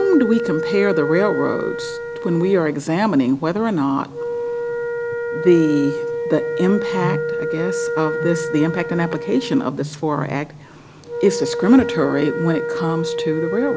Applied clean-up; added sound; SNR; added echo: none; Wind instrument, woodwind instrument; 5 dB; none.